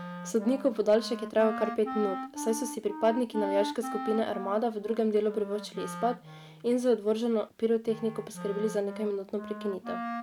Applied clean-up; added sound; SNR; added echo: none; Wind instrument, woodwind instrument; 10 dB; none.